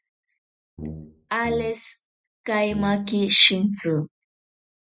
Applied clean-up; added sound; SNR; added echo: classical method Wiener filter.